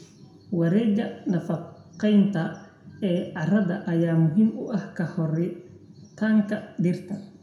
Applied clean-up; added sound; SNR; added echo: none; none; none; reverberation time 0.5 s.